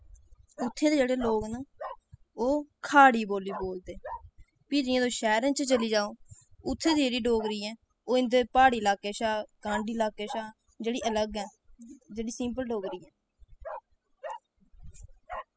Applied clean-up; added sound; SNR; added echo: classical method spectral subtraction.